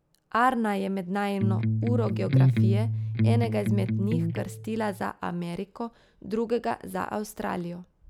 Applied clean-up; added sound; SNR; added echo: none; Electric guitar; -5 dB; none.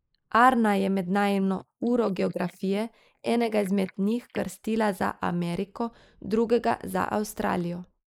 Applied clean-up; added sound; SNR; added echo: neural mask model Resemble Enhance denoiser.